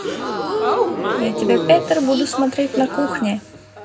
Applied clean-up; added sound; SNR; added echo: none; Crowd / Gasp; 2 dB; reverberation time 0.4 s.